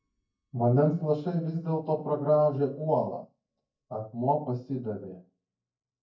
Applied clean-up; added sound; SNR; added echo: neural mask model DeepFilterNet 3.